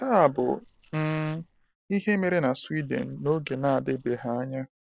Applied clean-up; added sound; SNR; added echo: neural separator model SepFormer DNS4.